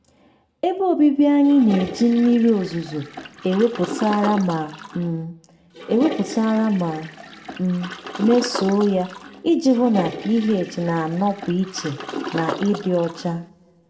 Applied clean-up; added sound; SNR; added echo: none; Toilet flush; 12 dB; reverberation time 0.7 s.